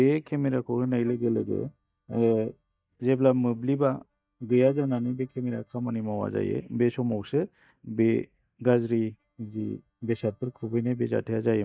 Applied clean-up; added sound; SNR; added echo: neural mask model DeepFilterNet 3.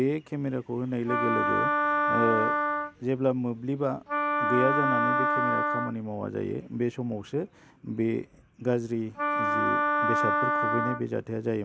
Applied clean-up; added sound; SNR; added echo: none; Wind instrument, woodwind instrument; -4 dB; none.